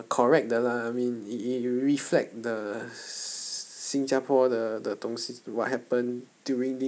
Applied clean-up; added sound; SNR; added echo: none; none; none; none.